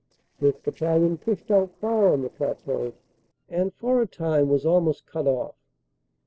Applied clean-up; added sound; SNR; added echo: neural separator model SepFormer DNS4.